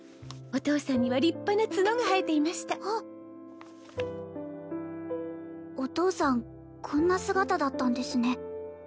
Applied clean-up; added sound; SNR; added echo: none; none; none; none.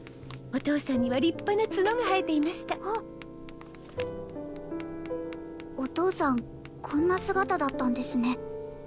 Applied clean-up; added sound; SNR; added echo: none; Piano + Tap; 16 dB; none.